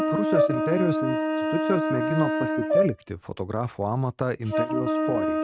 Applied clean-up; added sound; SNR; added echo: neural mask model RNNoise.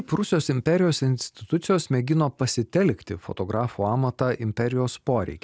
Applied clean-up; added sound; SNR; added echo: none; none; none; none.